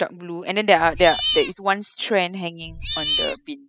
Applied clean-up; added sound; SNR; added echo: classical method spectral subtraction.